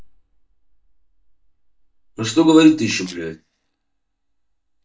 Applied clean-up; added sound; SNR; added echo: neural mask model DeepFilterNet 3.